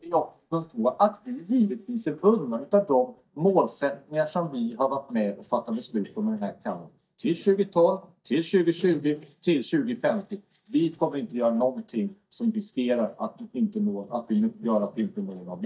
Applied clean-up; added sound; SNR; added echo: neural mask model DeepFilterNet 3.